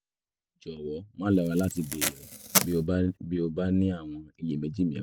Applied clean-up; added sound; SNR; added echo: none; Packing tape, duct tape; 3 dB; none.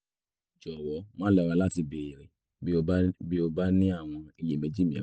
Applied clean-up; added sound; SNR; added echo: none; none; none; none.